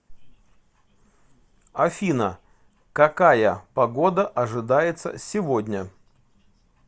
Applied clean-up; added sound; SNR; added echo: none; none; none; none.